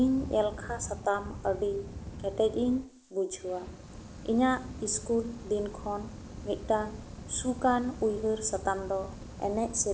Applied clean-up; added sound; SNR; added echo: none; Fire; 12 dB; none.